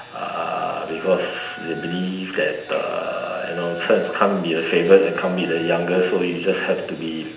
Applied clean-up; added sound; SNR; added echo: none; Wind instrument, woodwind instrument; 17 dB; reverberation time 0.8 s.